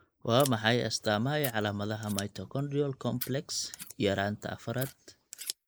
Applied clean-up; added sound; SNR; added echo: neural mask model Resemble Enhance denoiser.